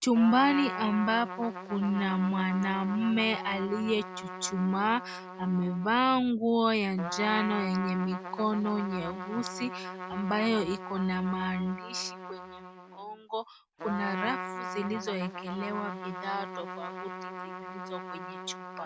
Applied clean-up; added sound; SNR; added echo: none; Trumpet; 9 dB; none.